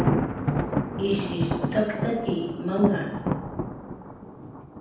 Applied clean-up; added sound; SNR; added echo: none; Thunder; -1 dB; reverberation time 0.8 s.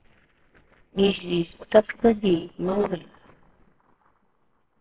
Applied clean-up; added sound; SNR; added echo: neural separator model SepFormer WHAMR!.